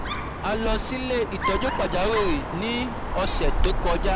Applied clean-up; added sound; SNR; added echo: none; Dog; -1 dB; none.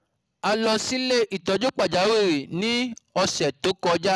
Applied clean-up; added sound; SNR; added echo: none; none; none; none.